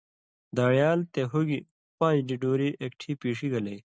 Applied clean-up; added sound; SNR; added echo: none; none; none; none.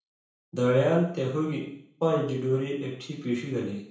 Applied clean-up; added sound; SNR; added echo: none; none; none; reverberation time 0.6 s.